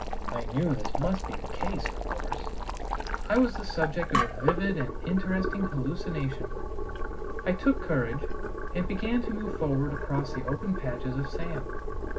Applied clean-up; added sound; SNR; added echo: none; Boiling; 0 dB; reverberation time 0.4 s.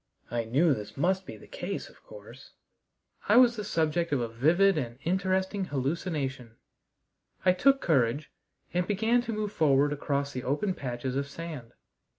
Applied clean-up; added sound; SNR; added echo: none; none; none; none.